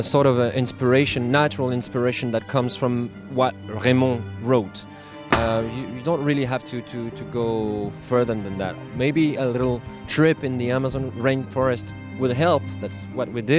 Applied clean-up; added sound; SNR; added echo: none; Thump, thud; 7 dB; none.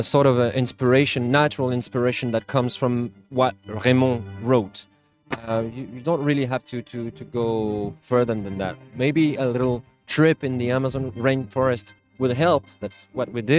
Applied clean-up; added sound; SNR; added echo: neural mask model RNNoise.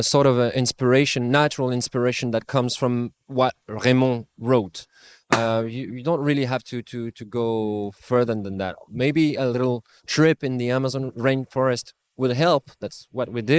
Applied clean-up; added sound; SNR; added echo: neural mask model Resemble Enhance denoiser.